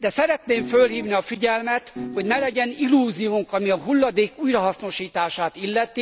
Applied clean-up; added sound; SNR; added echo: none; Piano; 11 dB; none.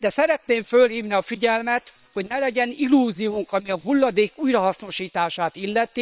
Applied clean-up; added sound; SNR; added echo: neural separator model SepFormer WHAM!.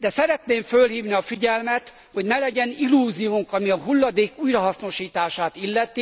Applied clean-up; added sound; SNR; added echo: none; none; none; none.